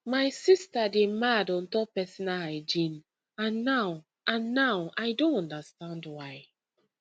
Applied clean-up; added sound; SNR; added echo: none; none; none; none.